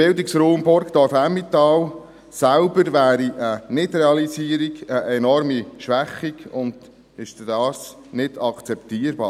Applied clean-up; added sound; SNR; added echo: none; none; none; none.